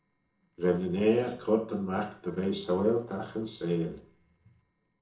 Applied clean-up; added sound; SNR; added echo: neural separator model SepFormer DNS4.